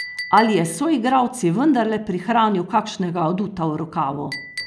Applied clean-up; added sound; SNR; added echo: none; Chink, clink; 17 dB; none.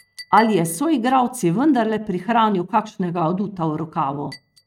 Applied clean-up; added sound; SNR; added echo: neural mask model RNNoise.